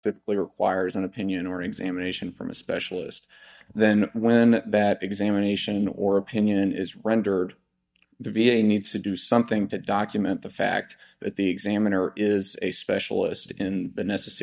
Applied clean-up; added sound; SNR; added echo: neural mask model DeepFilterNet 3.